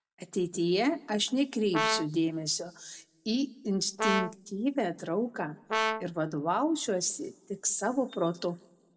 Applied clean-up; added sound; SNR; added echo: none; Brass instrument; 3 dB; reverberation time 0.3 s.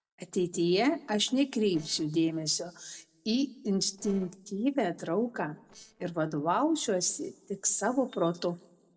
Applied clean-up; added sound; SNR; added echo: neural separator model SepFormer DNS4.